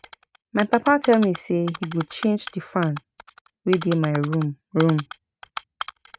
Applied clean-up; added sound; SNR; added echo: neural mask model RNNoise.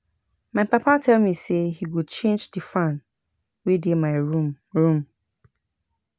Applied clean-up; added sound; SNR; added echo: none; none; none; none.